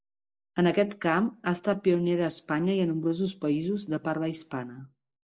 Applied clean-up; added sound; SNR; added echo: neural mask model Resemble Enhance denoiser.